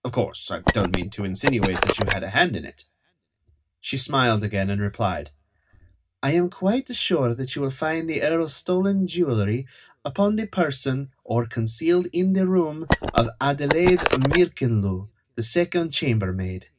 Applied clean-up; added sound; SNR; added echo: none; Telephone; 1 dB; reverberation time 0.4 s.